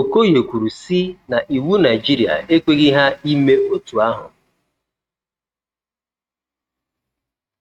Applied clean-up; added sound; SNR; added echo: neural mask model RNNoise.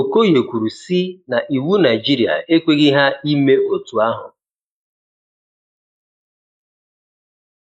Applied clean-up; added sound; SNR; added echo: neural mask model Resemble Enhance denoiser.